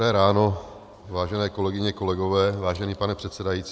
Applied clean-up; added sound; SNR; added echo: none; none; none; none.